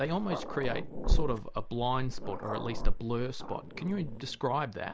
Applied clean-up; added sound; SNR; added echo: none; Growling; -3 dB; none.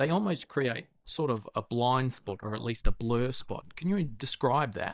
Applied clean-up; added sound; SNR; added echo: neural mask model DeepFilterNet 3.